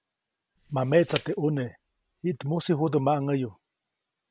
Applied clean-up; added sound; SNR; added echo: none; Tick; 13 dB; none.